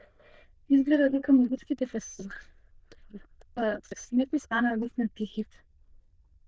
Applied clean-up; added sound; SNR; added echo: neural diffusion model UNIVERSE++.